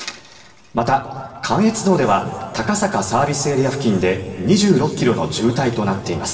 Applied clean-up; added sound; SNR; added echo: none; none; none; reverberation time 2.6 s.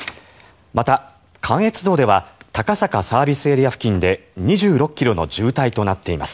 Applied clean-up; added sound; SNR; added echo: none; none; none; none.